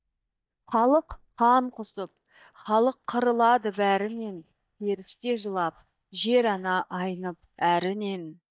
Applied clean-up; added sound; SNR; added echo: neural mask model DeepFilterNet 3.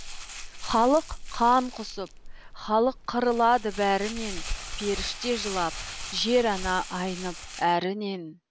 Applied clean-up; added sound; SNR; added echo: none; Crumpling, crinkling; 10 dB; none.